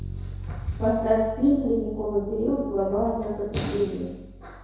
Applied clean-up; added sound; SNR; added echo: none; Bass guitar; 12 dB; reverberation time 1.0 s.